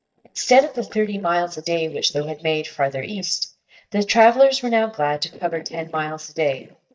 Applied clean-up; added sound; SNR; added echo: neural mask model DeepFilterNet 3.